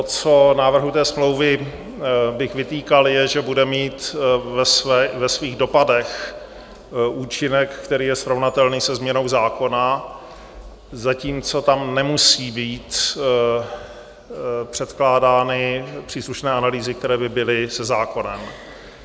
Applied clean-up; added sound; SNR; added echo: none; none; none; none.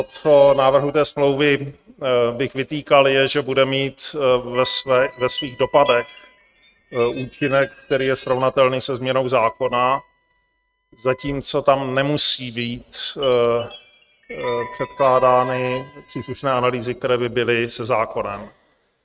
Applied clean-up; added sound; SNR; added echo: neural mask model RNNoise.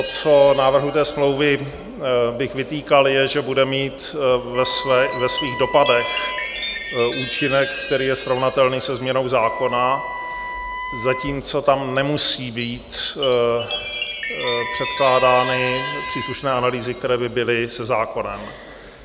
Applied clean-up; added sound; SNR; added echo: none; Chime + Wind instrument, woodwind instrument; 8 dB; none.